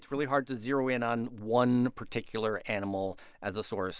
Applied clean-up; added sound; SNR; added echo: none; none; none; none.